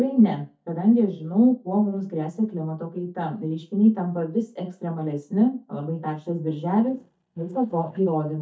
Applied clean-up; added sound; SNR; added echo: neural mask model DeepFilterNet 3.